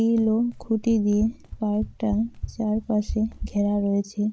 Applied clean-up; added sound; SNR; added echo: none; Run; 13 dB; none.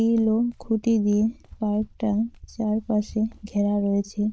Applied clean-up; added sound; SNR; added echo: neural diffusion model UNIVERSE++.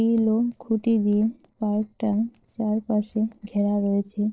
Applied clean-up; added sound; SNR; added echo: neural separator model SepFormer DNS4.